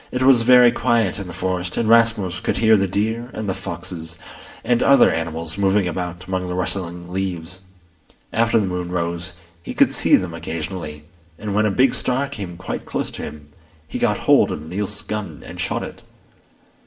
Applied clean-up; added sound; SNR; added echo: none; none; none; reverberation time 0.5 s.